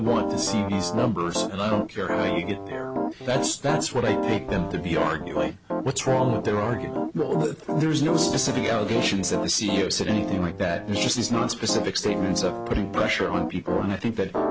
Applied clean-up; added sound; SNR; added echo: none; Piano; 3 dB; none.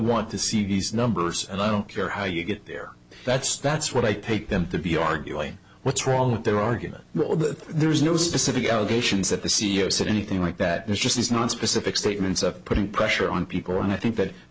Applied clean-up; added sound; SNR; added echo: none; none; none; none.